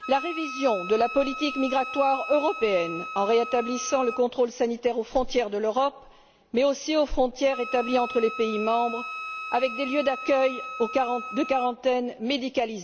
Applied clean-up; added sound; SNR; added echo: none; Wind instrument, woodwind instrument; 11 dB; none.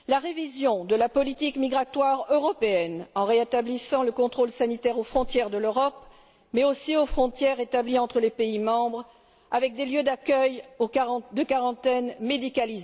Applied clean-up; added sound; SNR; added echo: none; none; none; none.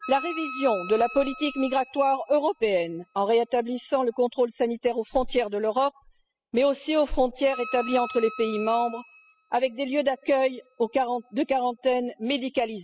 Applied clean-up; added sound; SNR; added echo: classical method spectral subtraction.